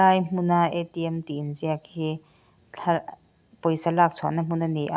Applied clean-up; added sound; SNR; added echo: none; none; none; none.